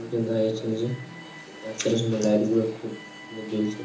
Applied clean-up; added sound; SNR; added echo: none; Alarm; 17 dB; reverberation time 0.7 s.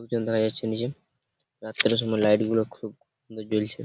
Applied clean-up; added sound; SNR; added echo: none; none; none; none.